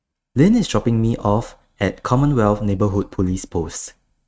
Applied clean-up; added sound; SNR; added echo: neural mask model RNNoise.